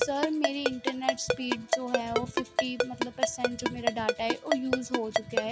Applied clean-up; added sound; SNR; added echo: none; Ringtone; -2 dB; none.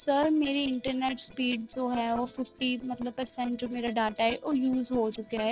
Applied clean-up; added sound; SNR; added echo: neural separator model SepFormer DNS4.